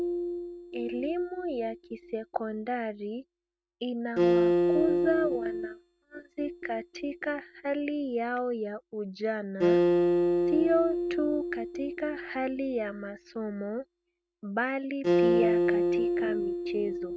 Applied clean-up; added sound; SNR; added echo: neural mask model RNNoise.